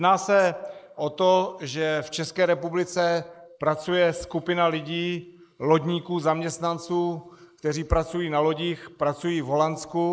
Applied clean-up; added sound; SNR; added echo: neural mask model Resemble Enhance denoiser.